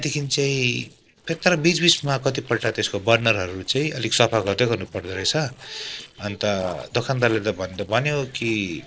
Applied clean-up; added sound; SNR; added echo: neural separator model SepFormer DNS4.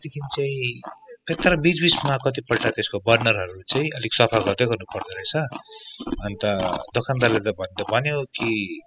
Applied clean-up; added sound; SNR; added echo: classical method spectral subtraction.